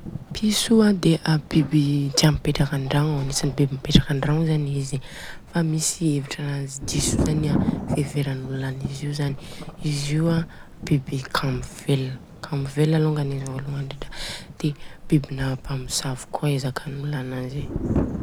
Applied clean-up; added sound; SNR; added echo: none; Thunder; 9 dB; none.